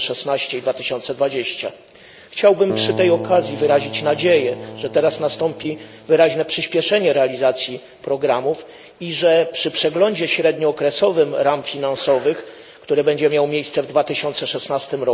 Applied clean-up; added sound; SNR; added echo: none; Keyboard (musical); 12 dB; none.